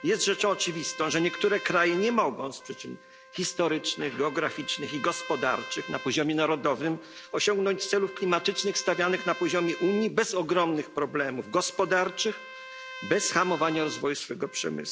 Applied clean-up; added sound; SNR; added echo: none; Trumpet; 15 dB; none.